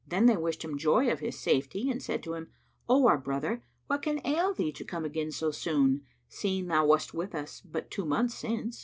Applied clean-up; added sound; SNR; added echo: none; none; none; none.